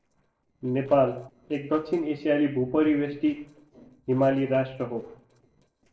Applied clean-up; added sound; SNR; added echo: neural separator model SepFormer DNS4.